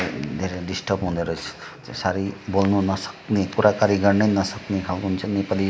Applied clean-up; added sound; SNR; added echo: none; none; none; none.